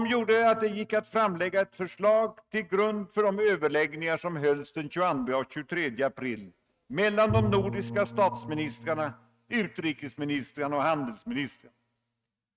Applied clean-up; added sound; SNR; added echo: neural mask model RNNoise.